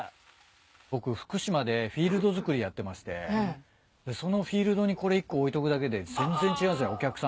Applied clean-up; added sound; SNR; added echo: none; none; none; none.